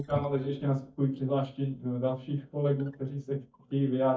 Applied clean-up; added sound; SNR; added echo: neural mask model DeepFilterNet 3.